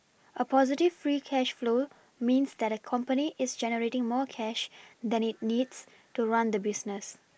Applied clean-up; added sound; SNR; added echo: none; none; none; none.